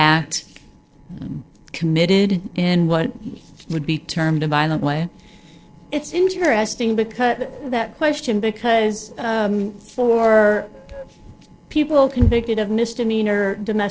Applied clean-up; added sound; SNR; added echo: neural separator model SepFormer DNS4.